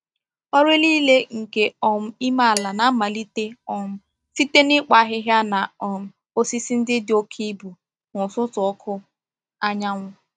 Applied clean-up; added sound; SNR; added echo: neural mask model RNNoise.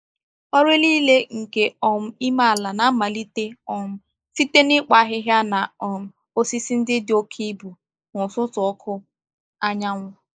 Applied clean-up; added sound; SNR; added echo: neural mask model Resemble Enhance denoiser.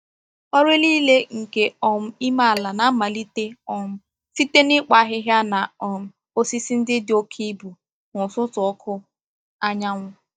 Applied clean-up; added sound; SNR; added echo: neural mask model DeepFilterNet 3.